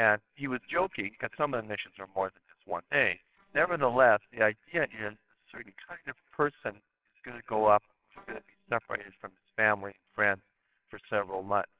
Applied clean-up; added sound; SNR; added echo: neural separator model SepFormer WHAMR!.